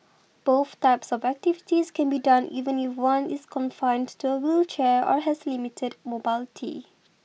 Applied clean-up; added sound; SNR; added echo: none; none; none; none.